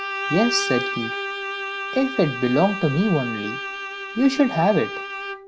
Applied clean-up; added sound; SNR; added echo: none; Bowed string instrument; 6 dB; none.